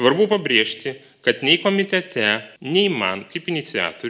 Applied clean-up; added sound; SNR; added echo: none; none; none; none.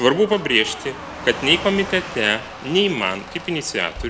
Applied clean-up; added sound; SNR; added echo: none; Squeak + Car passing by / Truck; 13 dB; none.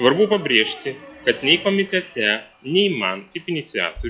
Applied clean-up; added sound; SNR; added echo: classical method log-MMSE.